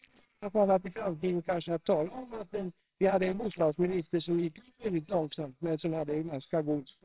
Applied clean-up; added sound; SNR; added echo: neural separator model SepFormer WHAMR!.